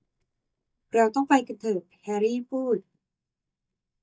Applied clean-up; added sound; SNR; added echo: neural mask model DeepFilterNet 3.